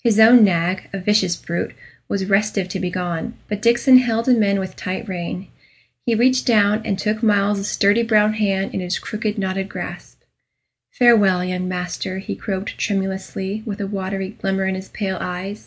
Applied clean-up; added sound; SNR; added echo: none; none; none; none.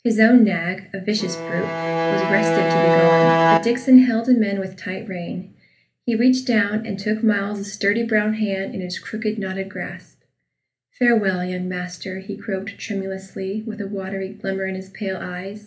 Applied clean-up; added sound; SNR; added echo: none; Bowed string instrument; -3 dB; reverberation time 0.3 s.